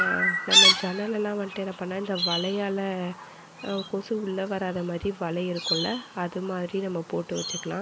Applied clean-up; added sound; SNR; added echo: none; Chirp, tweet; -1 dB; none.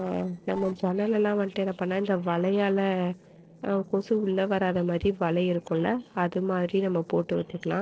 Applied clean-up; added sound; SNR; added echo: neural separator model SepFormer DNS4.